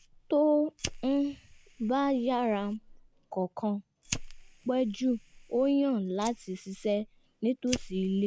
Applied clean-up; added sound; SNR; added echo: none; Fire; 14 dB; none.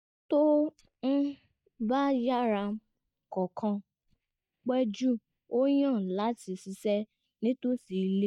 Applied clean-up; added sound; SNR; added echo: neural mask model DeepFilterNet 3.